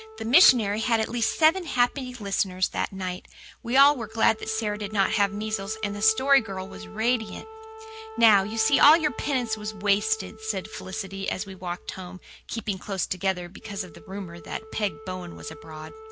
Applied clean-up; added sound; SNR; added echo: none; Wind instrument, woodwind instrument; 17 dB; none.